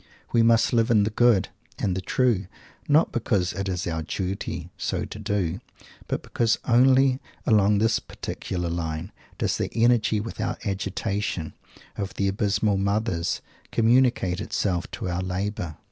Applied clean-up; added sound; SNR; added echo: none; none; none; none.